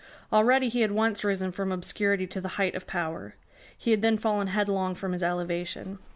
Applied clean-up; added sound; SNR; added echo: none; none; none; none.